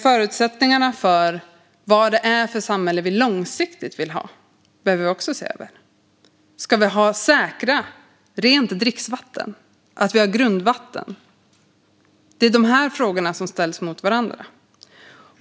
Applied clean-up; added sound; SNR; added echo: none; none; none; none.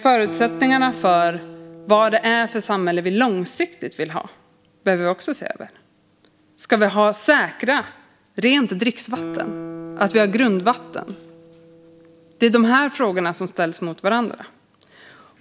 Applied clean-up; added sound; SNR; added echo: none; Guitar; 18 dB; none.